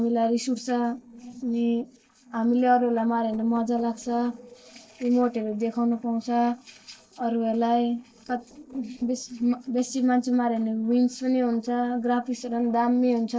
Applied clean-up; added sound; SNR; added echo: neural separator model SepFormer DNS4.